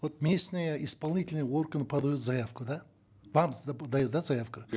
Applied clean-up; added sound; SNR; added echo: none; none; none; none.